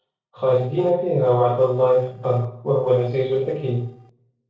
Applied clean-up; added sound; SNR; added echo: neural separator model SepFormer DNS4.